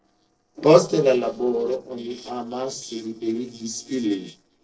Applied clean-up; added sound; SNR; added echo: neural separator model SepFormer DNS4.